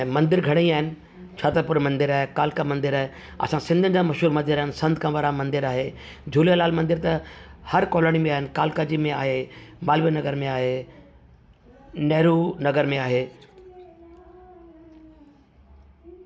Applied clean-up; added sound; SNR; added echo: none; none; none; none.